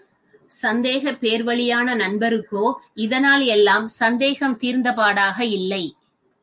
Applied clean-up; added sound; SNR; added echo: none; none; none; none.